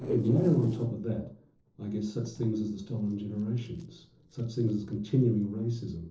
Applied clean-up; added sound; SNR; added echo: neural separator model SepFormer DNS4.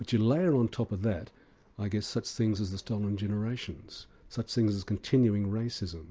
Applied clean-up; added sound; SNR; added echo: none; none; none; none.